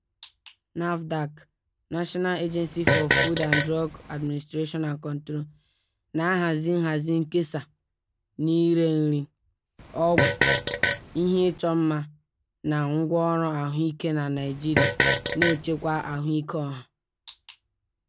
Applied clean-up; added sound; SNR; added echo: none; Fart; -2 dB; none.